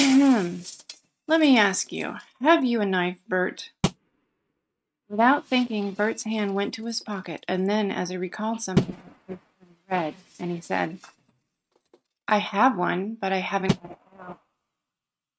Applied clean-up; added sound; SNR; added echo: neural mask model RNNoise.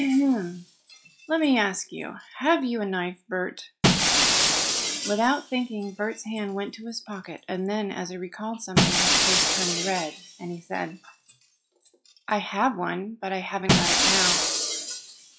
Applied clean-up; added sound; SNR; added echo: classical method log-MMSE.